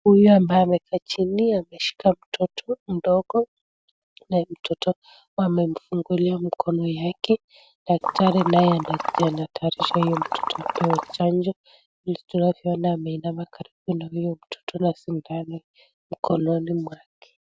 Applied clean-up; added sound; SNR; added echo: none; Liquid; 4 dB; none.